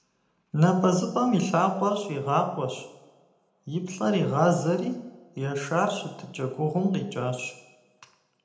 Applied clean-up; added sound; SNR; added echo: none; none; none; reverberation time 0.8 s.